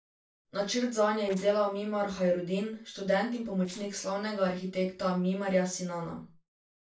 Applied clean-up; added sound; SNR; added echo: neural separator model SepFormer DNS4.